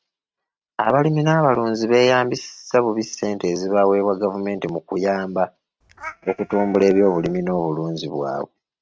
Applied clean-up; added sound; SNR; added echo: neural mask model RNNoise.